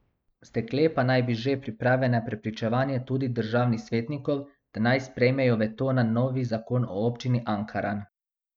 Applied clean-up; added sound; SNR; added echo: none; none; none; none.